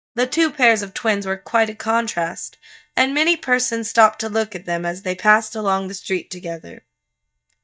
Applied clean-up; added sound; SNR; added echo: neural mask model DeepFilterNet 3.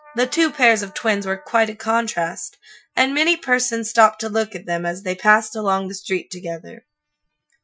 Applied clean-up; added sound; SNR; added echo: classical method Wiener filter.